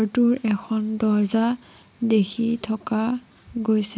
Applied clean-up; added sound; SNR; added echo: none; none; none; none.